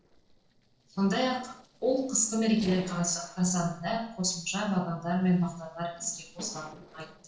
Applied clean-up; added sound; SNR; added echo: neural separator model SepFormer DNS4.